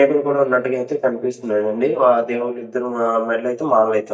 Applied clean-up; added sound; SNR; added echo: neural mask model DeepFilterNet 3.